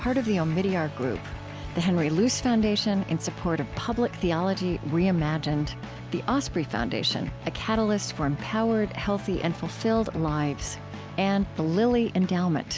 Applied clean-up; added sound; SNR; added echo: none; none; none; none.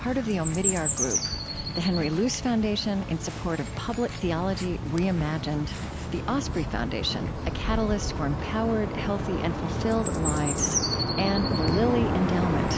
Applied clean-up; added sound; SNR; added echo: none; Chirp, tweet; 2 dB; none.